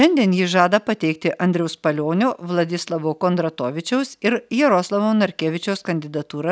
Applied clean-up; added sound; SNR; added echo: none; none; none; none.